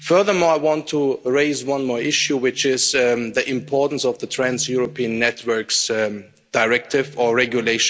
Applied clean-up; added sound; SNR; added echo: none; none; none; none.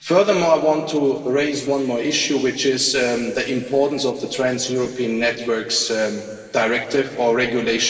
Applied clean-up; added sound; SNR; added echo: none; none; none; reverberation time 2.6 s.